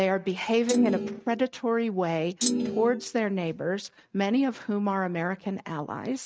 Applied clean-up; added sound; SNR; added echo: neural mask model RNNoise.